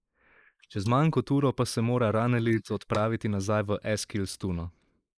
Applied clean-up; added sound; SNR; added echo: neural mask model Resemble Enhance denoiser.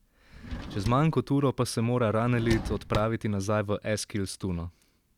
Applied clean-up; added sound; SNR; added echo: none; Drawer open or close; 9 dB; none.